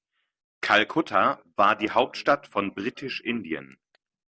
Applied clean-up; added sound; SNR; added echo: none; none; none; none.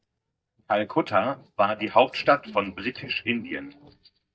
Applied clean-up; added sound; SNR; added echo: neural mask model DeepFilterNet 3.